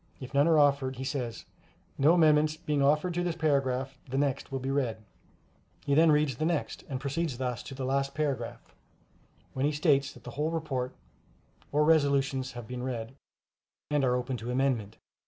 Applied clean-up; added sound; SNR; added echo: none; none; none; none.